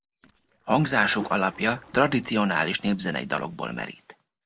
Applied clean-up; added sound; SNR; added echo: neural separator model SepFormer DNS4.